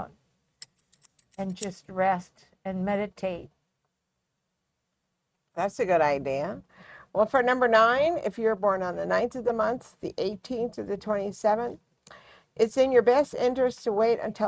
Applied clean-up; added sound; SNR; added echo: neural mask model RNNoise.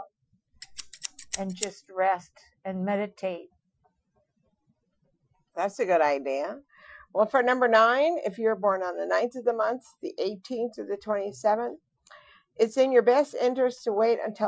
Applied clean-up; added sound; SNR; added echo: classical method Wiener filter.